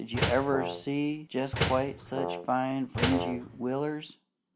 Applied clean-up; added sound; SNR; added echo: none; Brass instrument + Slam; 2 dB; none.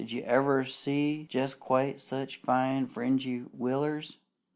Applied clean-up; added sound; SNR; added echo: none; none; none; none.